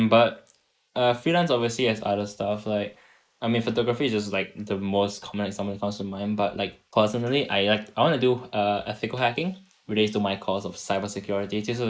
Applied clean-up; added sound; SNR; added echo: neural mask model Resemble Enhance denoiser.